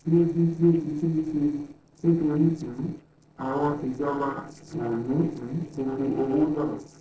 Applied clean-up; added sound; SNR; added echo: neural separator model SepFormer DNS4.